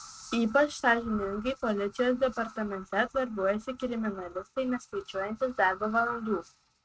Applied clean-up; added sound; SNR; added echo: neural mask model RNNoise.